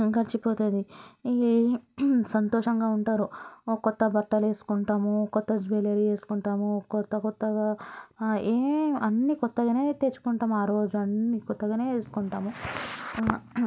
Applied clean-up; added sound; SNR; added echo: none; none; none; none.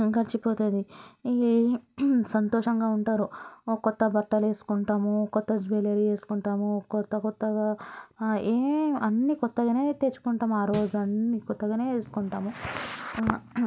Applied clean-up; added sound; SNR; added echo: none; Snare drum; 15 dB; none.